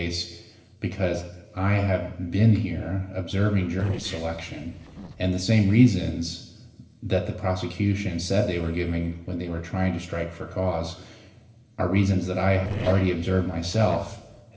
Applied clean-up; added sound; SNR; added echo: neural separator model SepFormer DNS4.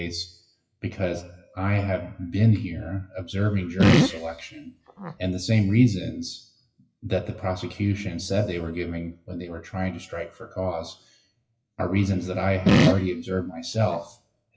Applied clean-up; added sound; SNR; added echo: classical method WPE with log-MMSE.